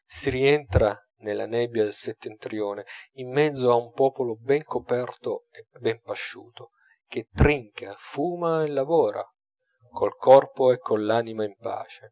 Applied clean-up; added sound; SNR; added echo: none; none; none; none.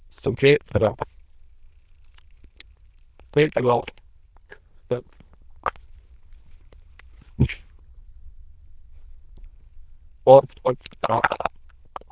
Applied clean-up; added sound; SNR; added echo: neural diffusion model UNIVERSE++.